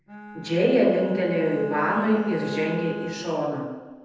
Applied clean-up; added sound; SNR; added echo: none; Bowed string instrument; 12 dB; reverberation time 1.0 s.